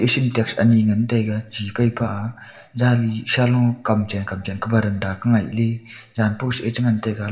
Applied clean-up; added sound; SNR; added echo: none; none; none; reverberation time 0.6 s.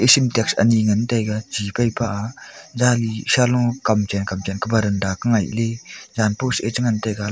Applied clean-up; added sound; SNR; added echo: none; none; none; none.